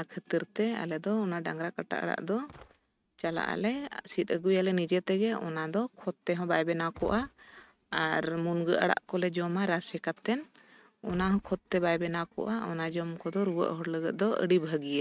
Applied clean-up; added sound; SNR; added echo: neural mask model RNNoise.